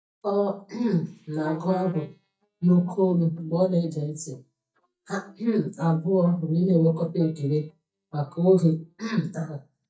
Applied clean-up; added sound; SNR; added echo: neural mask model DeepFilterNet 3.